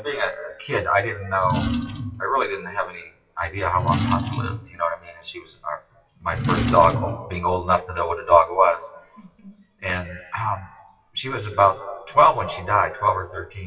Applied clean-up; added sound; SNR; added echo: classical method WPE with log-MMSE.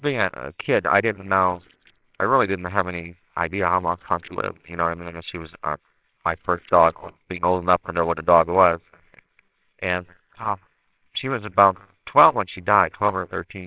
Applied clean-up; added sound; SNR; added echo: neural separator model SepFormer WHAMR!.